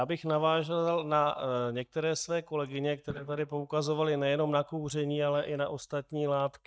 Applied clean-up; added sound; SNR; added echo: neural mask model DeepFilterNet 3.